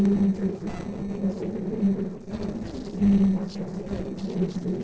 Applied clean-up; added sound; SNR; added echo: neural separator model SepFormer DNS4.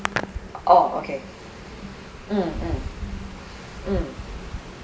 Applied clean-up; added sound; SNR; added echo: none; Hands; 7 dB; reverberation time 1.6 s.